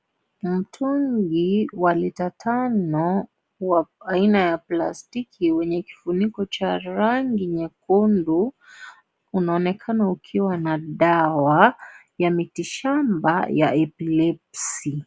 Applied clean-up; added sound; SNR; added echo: none; none; none; none.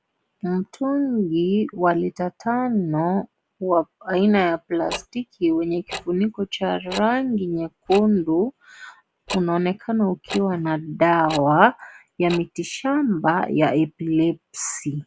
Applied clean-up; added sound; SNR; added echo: none; Tick-tock; 16 dB; none.